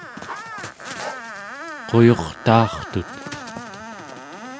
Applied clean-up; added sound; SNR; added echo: none; Dog + Screech; 11 dB; none.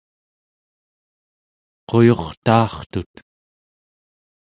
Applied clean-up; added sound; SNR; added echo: none; none; none; none.